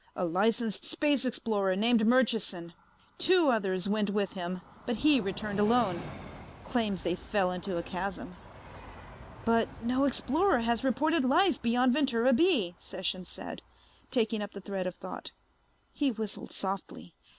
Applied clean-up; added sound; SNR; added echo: none; Train; 19 dB; none.